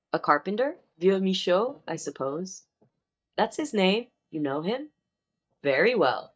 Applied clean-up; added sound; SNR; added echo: neural mask model DeepFilterNet 3.